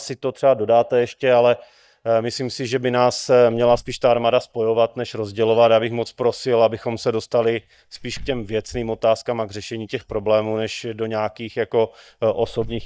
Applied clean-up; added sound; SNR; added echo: neural mask model DeepFilterNet 3.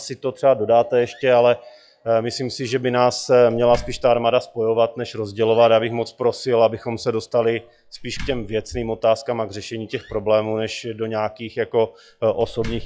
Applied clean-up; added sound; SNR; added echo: classical method log-MMSE.